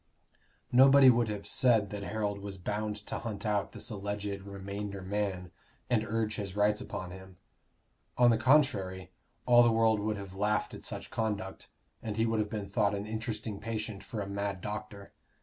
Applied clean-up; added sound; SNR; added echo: none; none; none; none.